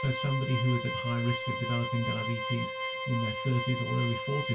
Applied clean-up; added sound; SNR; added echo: none; Organ; 2 dB; reverberation time 0.1 s.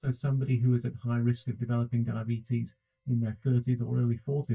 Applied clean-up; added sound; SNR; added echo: neural mask model DeepFilterNet 3.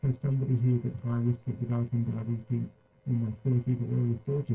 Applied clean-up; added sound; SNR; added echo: neural separator model SepFormer DNS4.